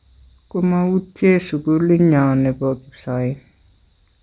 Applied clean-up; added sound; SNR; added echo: none; none; none; none.